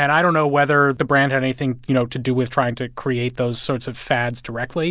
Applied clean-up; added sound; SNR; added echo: none; none; none; none.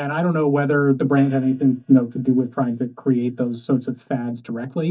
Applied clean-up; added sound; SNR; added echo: neural mask model DeepFilterNet 3.